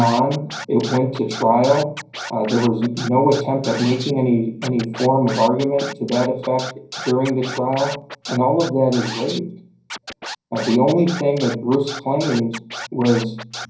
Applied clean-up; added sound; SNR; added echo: none; Scratching (performance technique); 13 dB; reverberation time 0.6 s.